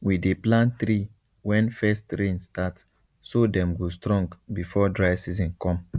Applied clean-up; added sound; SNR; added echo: none; none; none; none.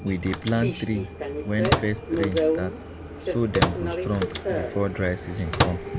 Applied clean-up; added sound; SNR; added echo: none; Subway, metro, underground + Microwave oven; -1 dB; none.